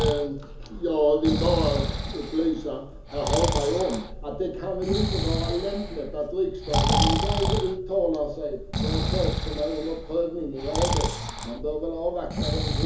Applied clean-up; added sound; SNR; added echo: none; Breathing; 1 dB; reverberation time 0.7 s.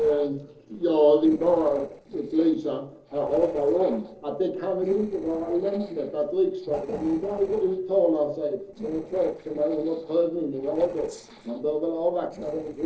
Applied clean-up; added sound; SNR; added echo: neural separator model SepFormer DNS4.